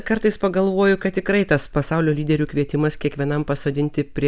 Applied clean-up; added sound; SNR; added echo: none; none; none; none.